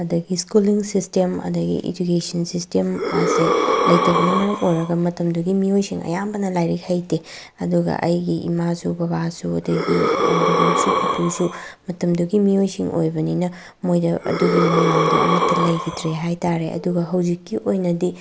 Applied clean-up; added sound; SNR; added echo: none; Breathing; 0 dB; none.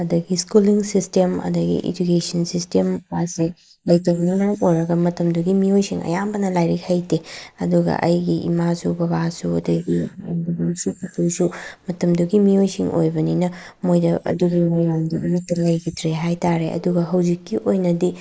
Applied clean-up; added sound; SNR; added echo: neural mask model Resemble Enhance denoiser.